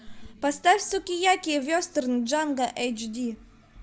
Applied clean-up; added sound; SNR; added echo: none; none; none; none.